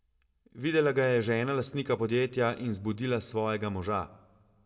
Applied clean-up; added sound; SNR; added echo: none; none; none; reverberation time 0.5 s.